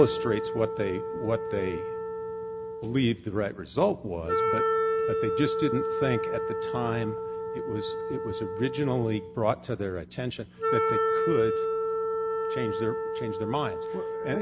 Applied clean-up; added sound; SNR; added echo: none; Wind instrument, woodwind instrument; 0 dB; none.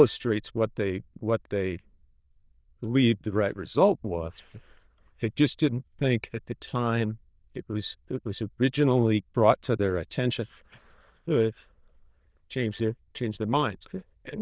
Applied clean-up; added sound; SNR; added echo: neural diffusion model UNIVERSE++.